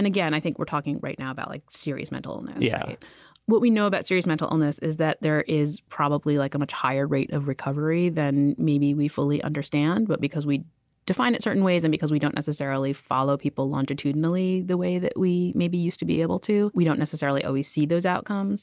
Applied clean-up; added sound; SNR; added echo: none; none; none; none.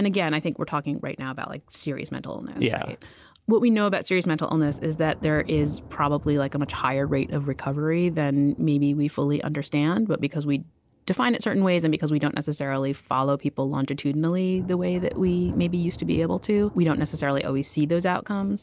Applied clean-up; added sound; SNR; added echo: none; Thunder; 19 dB; none.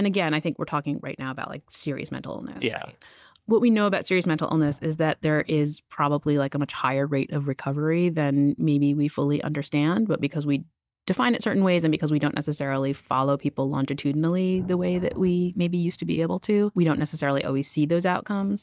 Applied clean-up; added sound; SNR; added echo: neural mask model DeepFilterNet 3.